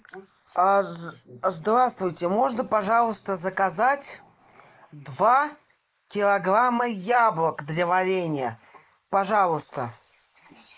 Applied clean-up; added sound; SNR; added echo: neural mask model Resemble Enhance denoiser.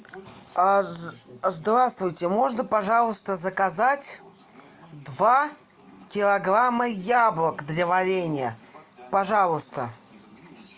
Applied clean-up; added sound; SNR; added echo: none; none; none; none.